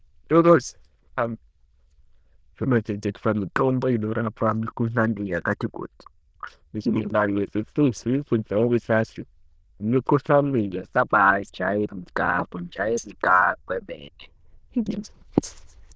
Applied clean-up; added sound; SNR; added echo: neural diffusion model UNIVERSE++.